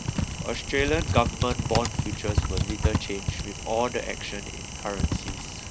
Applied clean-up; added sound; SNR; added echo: none; Typing; -2 dB; none.